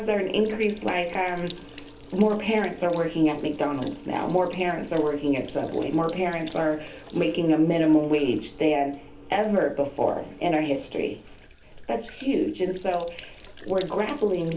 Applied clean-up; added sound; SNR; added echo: none; Sink (filling or washing); 19 dB; reverberation time 0.3 s.